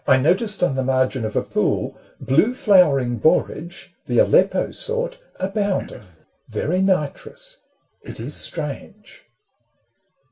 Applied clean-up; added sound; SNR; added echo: none; Cough; 17 dB; reverberation time 0.2 s.